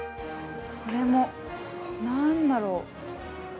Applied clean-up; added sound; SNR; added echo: none; none; none; none.